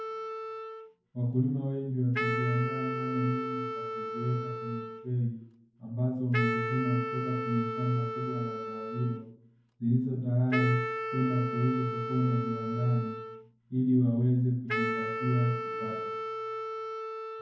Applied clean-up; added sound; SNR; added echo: none; Wind instrument, woodwind instrument; 5 dB; reverberation time 0.9 s.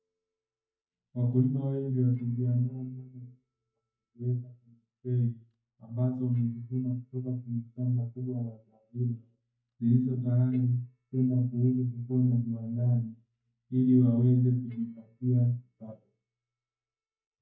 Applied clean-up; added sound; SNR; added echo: neural mask model DeepFilterNet 3.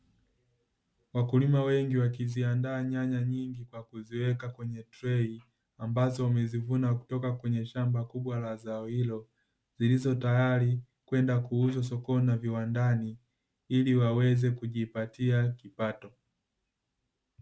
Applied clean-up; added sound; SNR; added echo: none; none; none; none.